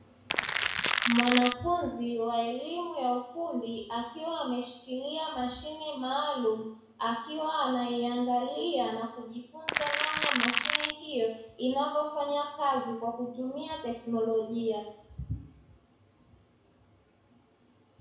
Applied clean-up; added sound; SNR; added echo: none; Crackle; -4 dB; reverberation time 0.6 s.